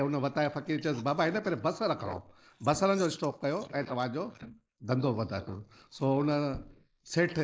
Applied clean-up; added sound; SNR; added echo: neural mask model Resemble Enhance denoiser.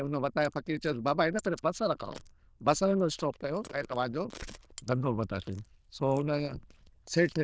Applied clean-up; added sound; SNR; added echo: neural diffusion model UNIVERSE++.